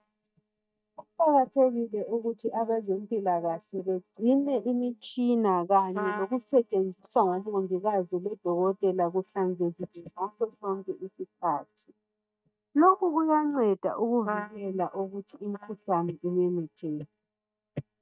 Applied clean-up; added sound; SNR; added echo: neural mask model DeepFilterNet 3.